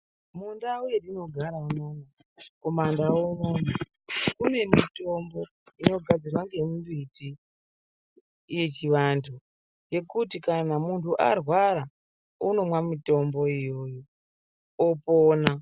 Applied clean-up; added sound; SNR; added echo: none; none; none; none.